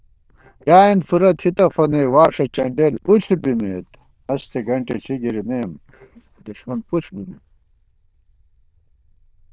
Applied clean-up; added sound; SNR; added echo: neural diffusion model UNIVERSE++.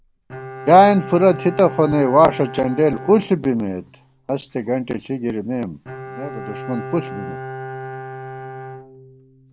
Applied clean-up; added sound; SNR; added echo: none; Bowed string instrument; 13 dB; none.